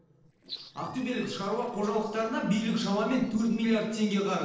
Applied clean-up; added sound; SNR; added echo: neural separator model SepFormer DNS4.